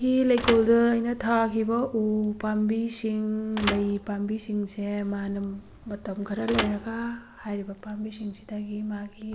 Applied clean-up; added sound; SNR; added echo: none; Thump, thud; 10 dB; none.